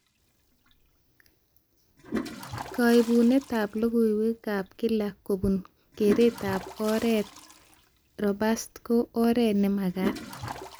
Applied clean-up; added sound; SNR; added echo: none; Toilet flush; 14 dB; none.